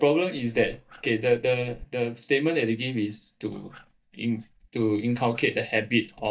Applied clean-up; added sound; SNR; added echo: neural mask model DeepFilterNet 3.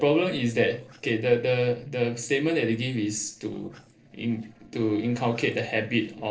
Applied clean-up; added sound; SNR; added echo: neural separator model SepFormer DNS4.